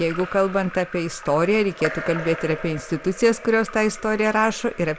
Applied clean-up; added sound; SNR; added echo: none; Drip / Trickle, dribble / Splash, splatter; 14 dB; none.